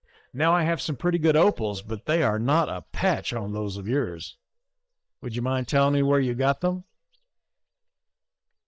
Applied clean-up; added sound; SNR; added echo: neural mask model DeepFilterNet 3.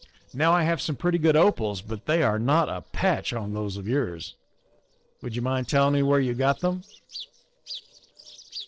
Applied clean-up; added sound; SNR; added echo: neural separator model SepFormer DNS4.